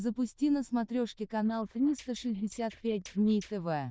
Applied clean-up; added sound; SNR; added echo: neural diffusion model UNIVERSE++.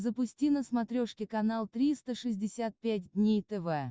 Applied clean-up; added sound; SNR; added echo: none; none; none; none.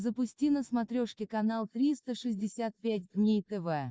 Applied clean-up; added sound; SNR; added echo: neural mask model Resemble Enhance denoiser.